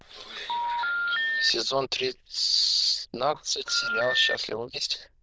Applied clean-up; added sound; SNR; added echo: neural diffusion model UNIVERSE++.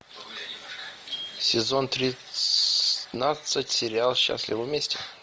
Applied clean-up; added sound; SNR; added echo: none; none; none; none.